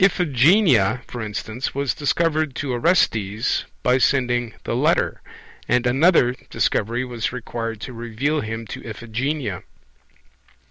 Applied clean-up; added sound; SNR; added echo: none; none; none; none.